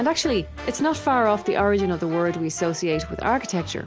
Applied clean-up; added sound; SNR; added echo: none; none; none; none.